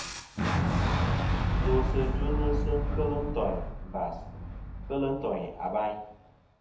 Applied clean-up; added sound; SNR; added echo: none; Boom; -3 dB; reverberation time 0.7 s.